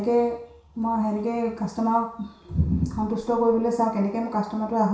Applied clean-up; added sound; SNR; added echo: none; none; none; reverberation time 0.6 s.